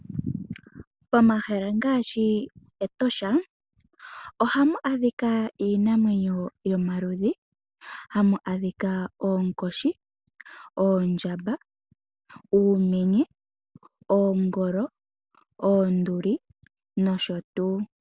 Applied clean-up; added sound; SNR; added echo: none; none; none; none.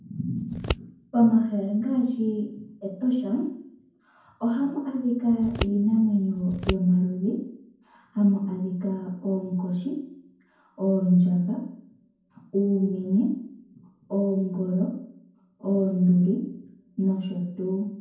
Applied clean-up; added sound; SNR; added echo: none; Scissors; 8 dB; reverberation time 0.9 s.